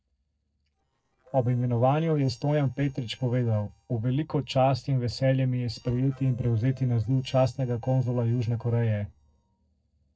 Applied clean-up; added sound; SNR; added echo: neural separator model SepFormer DNS4.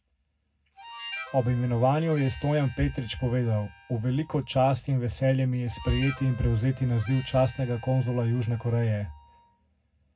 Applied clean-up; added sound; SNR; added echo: none; Harmonica; 19 dB; reverberation time 0.3 s.